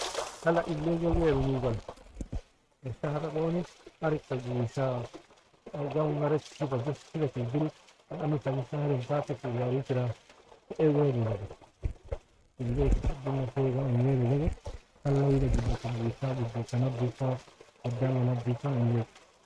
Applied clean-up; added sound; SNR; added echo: neural mask model RNNoise.